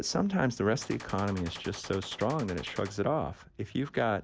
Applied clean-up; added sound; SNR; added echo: none; Gunshot, gunfire; 15 dB; none.